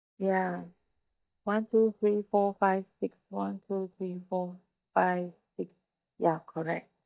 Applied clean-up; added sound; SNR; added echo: neural mask model DeepFilterNet 3.